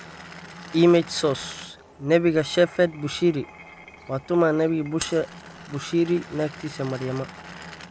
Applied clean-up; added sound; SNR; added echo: none; Glass; 17 dB; none.